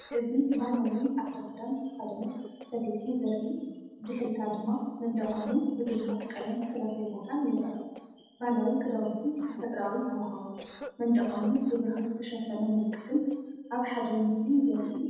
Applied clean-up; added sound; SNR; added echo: neural separator model SepFormer DNS4.